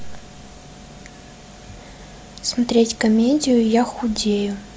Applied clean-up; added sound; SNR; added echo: none; none; none; none.